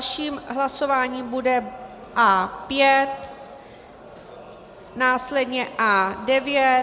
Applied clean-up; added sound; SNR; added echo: none; none; none; none.